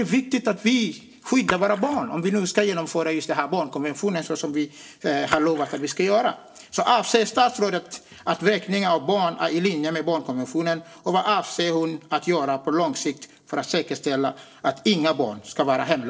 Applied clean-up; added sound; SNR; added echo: neural separator model SepFormer DNS4.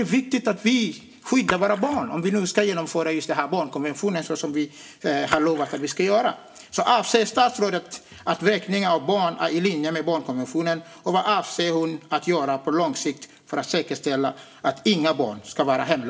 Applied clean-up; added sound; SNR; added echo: none; Splash, splatter; 12 dB; reverberation time 0.5 s.